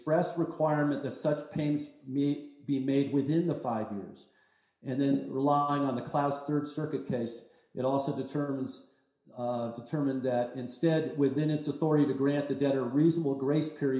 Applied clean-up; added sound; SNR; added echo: none; none; none; reverberation time 0.7 s.